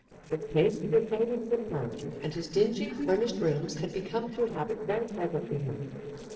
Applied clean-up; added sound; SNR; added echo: neural separator model SepFormer DNS4.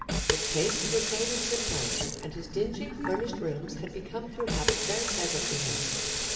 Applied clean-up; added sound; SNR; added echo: none; Sink (filling or washing) / Water tap, faucet; -2 dB; reverberation time 2.8 s.